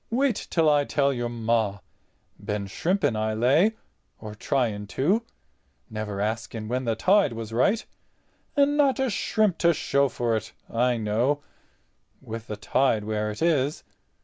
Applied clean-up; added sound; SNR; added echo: none; none; none; none.